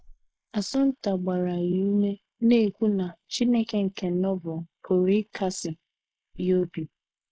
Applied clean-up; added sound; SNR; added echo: neural mask model Resemble Enhance denoiser.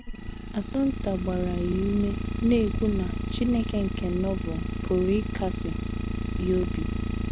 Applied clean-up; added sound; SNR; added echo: none; Idling; 1 dB; none.